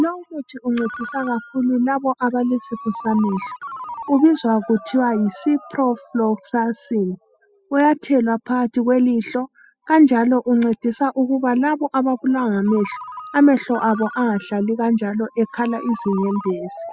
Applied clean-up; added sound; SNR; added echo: classical method spectral subtraction.